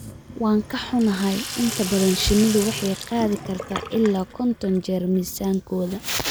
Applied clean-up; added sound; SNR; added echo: none; Sink (filling or washing); 11 dB; none.